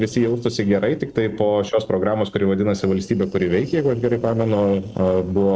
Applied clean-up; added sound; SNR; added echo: neural separator model SepFormer DNS4.